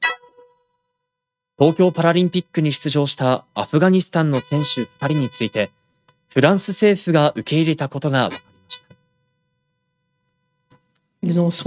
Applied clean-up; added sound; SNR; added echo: neural mask model RNNoise.